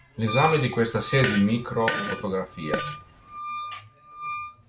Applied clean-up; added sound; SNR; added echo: none; Fart + Wind instrument, woodwind instrument; 7 dB; none.